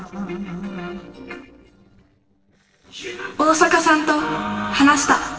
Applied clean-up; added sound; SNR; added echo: neural separator model SepFormer DNS4.